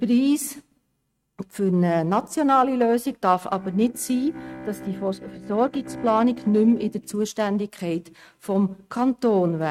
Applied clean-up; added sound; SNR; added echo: neural mask model RNNoise.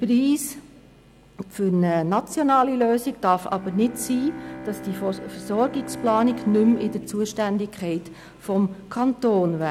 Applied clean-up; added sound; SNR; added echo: none; Bowed string instrument; 16 dB; none.